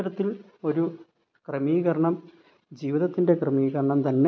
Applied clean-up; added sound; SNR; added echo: none; none; none; none.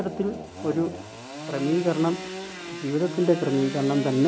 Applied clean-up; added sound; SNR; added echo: none; Sawing / Engine; 10 dB; none.